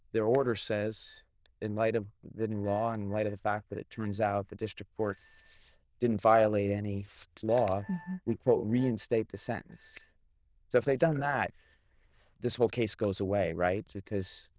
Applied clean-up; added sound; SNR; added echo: neural diffusion model UNIVERSE++.